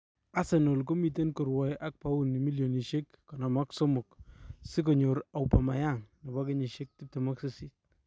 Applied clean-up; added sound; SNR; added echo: none; none; none; none.